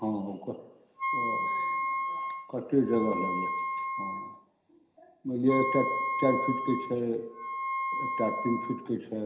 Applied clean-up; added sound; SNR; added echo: none; Wind instrument, woodwind instrument; 2 dB; reverberation time 0.9 s.